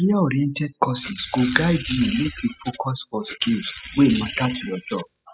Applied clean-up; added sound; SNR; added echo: classical method spectral subtraction.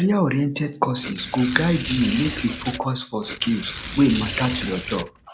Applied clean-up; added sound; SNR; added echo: none; Tearing; 10 dB; none.